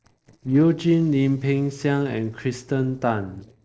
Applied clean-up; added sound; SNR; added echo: neural separator model SepFormer DNS4.